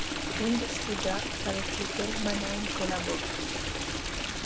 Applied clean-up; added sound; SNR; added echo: none; Stream; -3 dB; none.